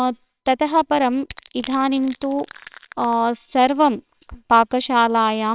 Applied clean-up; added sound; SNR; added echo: neural separator model SepFormer WHAMR!.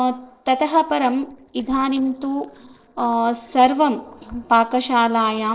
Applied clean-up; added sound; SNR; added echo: neural separator model SepFormer DNS4.